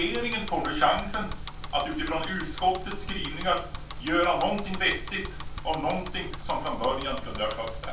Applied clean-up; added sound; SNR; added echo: none; Bicycle; 9 dB; reverberation time 0.3 s.